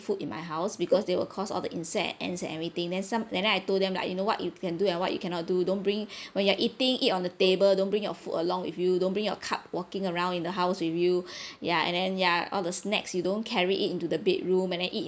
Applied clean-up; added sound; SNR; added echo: neural mask model Resemble Enhance denoiser.